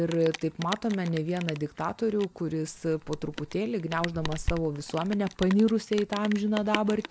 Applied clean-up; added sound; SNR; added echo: none; Rain; 11 dB; none.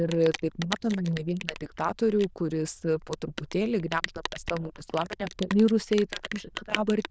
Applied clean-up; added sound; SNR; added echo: neural diffusion model UNIVERSE++.